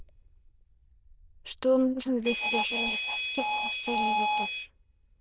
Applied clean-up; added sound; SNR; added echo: neural diffusion model UNIVERSE++.